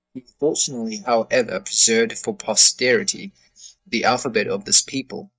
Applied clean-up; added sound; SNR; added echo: neural mask model DeepFilterNet 3.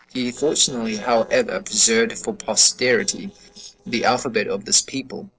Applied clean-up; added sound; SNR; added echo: neural separator model SepFormer DNS4.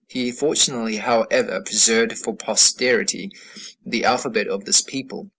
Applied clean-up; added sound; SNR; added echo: none; none; none; none.